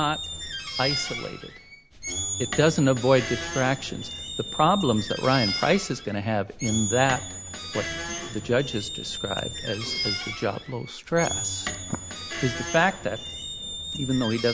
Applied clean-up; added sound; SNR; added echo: none; Squeak; 6 dB; none.